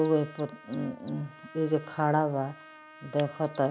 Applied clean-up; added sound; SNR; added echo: none; Mechanisms + Trumpet; 19 dB; none.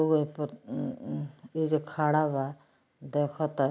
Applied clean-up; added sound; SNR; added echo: none; none; none; none.